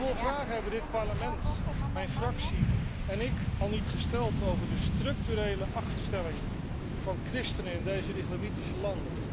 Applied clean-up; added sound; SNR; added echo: none; Waves, surf; -4 dB; none.